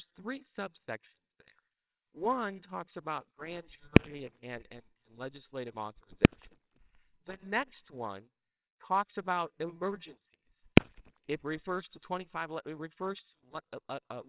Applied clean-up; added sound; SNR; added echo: neural separator model SepFormer WHAMR!.